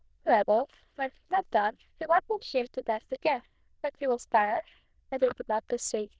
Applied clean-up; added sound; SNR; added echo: neural diffusion model UNIVERSE++.